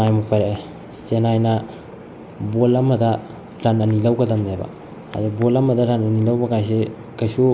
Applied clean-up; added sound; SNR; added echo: none; none; none; none.